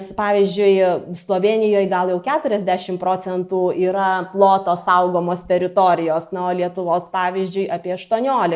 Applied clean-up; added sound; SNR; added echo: none; none; none; none.